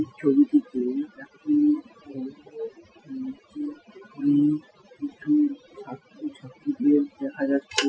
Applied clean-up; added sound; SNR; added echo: classical method Wiener filter.